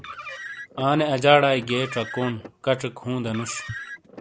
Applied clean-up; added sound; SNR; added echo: none; Car; 15 dB; none.